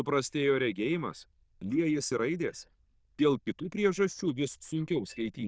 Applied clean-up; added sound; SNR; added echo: neural diffusion model UNIVERSE++.